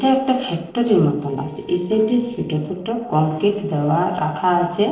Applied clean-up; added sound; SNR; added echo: neural separator model SepFormer DNS4.